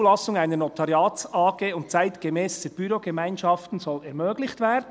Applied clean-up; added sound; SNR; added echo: none; none; none; none.